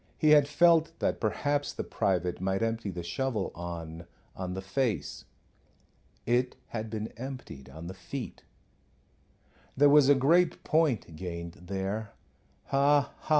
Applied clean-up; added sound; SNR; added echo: none; none; none; none.